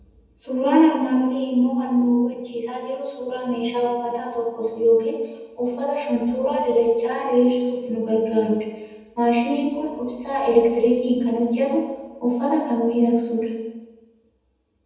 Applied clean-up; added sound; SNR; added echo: none; none; none; reverberation time 1.1 s.